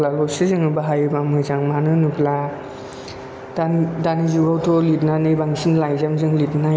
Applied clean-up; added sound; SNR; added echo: none; Wind instrument, woodwind instrument; 19 dB; none.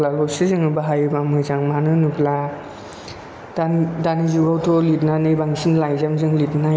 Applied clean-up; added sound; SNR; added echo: none; none; none; none.